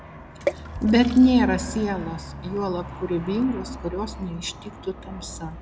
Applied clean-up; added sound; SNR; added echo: none; Aircraft + Water / Splash, splatter; 10 dB; none.